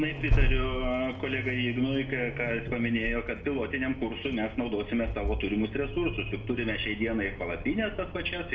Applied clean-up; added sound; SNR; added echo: none; Accelerating, revving, vroom; 3 dB; reverberation time 0.6 s.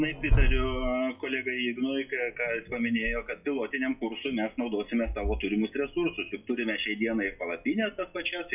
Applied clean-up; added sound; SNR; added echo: classical method WPE with log-MMSE.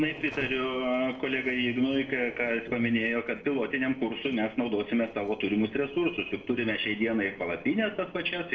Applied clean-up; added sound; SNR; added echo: neural separator model SepFormer DNS4.